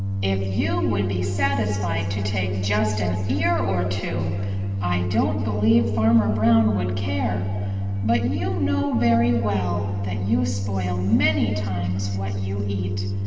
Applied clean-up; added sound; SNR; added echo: none; Organ; 1 dB; reverberation time 2.3 s.